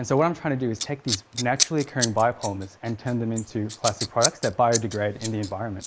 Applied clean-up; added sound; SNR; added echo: neural mask model Resemble Enhance denoiser.